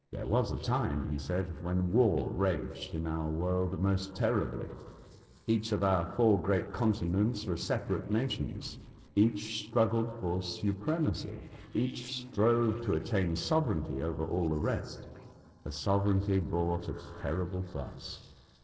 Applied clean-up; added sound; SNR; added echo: neural separator model SepFormer DNS4.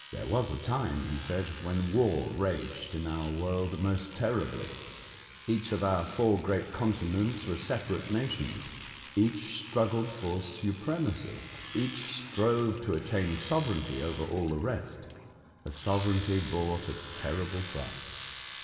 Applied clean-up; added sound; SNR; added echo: none; Domestic sounds, home sounds; 13 dB; reverberation time 2.2 s.